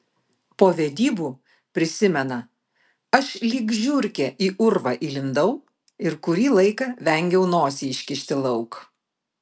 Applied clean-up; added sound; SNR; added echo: none; none; none; none.